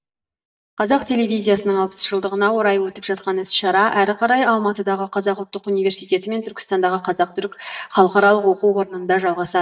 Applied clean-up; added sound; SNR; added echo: neural mask model DeepFilterNet 3.